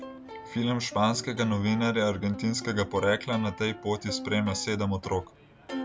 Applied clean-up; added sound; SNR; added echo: none; Plucked string instrument; 13 dB; none.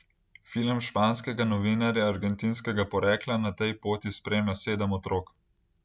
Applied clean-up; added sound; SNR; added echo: none; none; none; none.